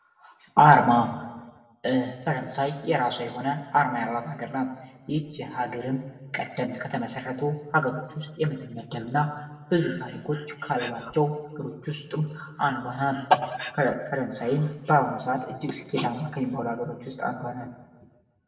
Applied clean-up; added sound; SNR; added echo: none; Breathing; 15 dB; reverberation time 1.1 s.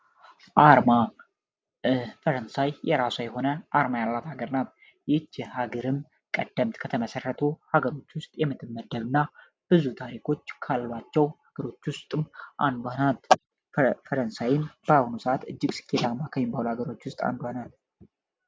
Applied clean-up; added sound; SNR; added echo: none; none; none; none.